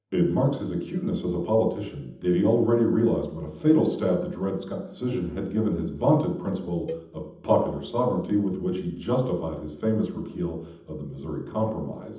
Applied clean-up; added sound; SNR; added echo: none; Cowbell; 17 dB; reverberation time 0.8 s.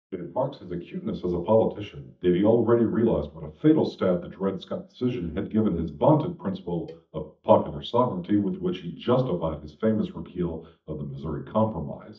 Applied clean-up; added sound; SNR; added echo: neural mask model DeepFilterNet 3.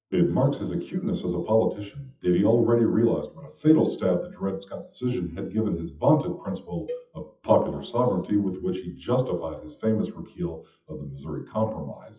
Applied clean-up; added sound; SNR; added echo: classical method WPE with log-MMSE.